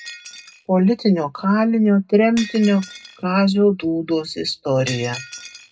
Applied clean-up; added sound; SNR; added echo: none; Shatter; 19 dB; reverberation time 0.2 s.